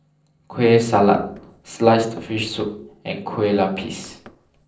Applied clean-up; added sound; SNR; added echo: neural separator model SepFormer DNS4.